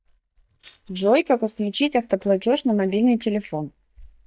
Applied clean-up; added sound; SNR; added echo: neural mask model DeepFilterNet 3.